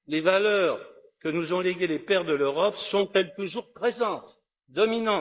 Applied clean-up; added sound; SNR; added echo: neural mask model Resemble Enhance denoiser.